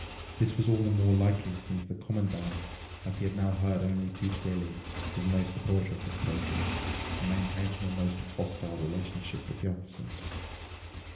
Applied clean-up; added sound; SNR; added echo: none; Motorcycle / Engine; 8 dB; reverberation time 0.8 s.